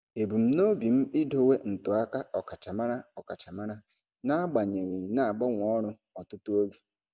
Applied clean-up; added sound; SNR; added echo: none; none; none; none.